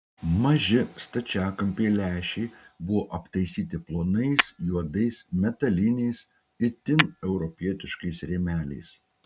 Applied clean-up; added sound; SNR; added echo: none; Tap / Hammer; 7 dB; none.